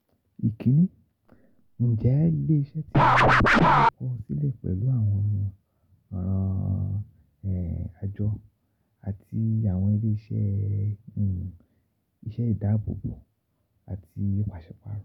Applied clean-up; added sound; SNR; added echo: none; Scratching (performance technique); -5 dB; none.